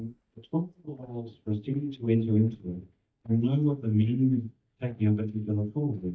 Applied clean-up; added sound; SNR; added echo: neural mask model DeepFilterNet 3.